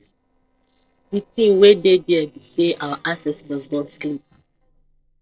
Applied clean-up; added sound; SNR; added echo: neural separator model SepFormer DNS4.